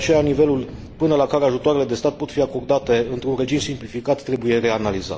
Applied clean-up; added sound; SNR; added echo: none; Thunder; 17 dB; none.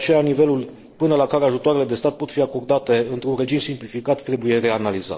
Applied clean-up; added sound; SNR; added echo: neural separator model SepFormer DNS4.